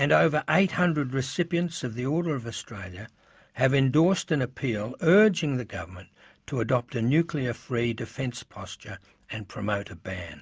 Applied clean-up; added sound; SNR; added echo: none; none; none; none.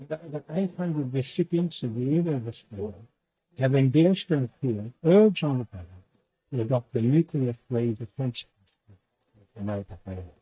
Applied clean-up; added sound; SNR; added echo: neural mask model DeepFilterNet 3.